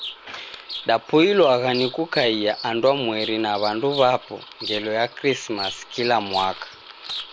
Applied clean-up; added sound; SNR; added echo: none; Bird vocalization, bird call, bird song; 13 dB; none.